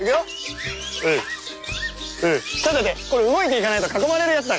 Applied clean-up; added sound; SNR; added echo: none; Snare drum + Rattle / Rattle (instrument); 18 dB; none.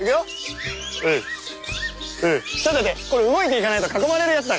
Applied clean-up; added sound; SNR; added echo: none; none; none; none.